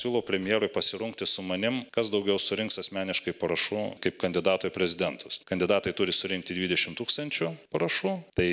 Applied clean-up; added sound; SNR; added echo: none; none; none; none.